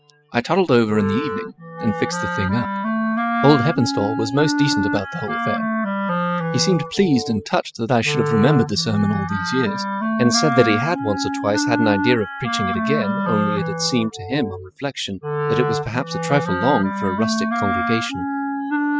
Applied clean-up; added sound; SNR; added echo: classical method spectral subtraction.